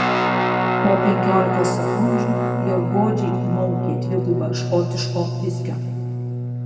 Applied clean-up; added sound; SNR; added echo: none; Guitar; -2 dB; reverberation time 2.1 s.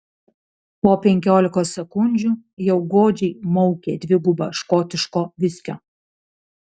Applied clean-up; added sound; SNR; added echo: none; none; none; none.